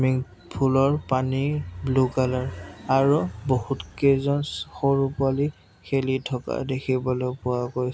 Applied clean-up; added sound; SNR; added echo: none; none; none; none.